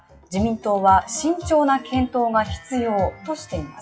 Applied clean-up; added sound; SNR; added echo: classical method WPE with log-MMSE.